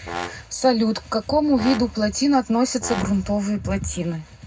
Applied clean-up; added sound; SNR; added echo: none; Brass instrument; 14 dB; reverberation time 0.3 s.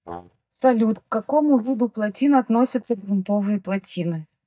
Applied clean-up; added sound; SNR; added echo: neural mask model DeepFilterNet 3.